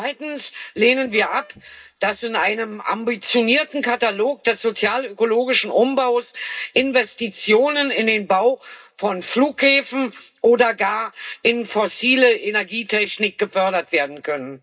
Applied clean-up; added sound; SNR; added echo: neural mask model DeepFilterNet 3.